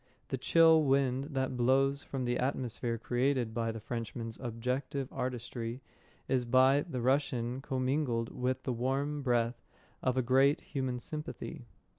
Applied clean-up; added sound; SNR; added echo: none; none; none; none.